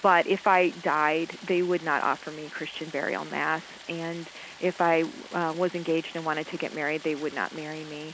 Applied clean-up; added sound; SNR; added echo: none; Stream; 19 dB; none.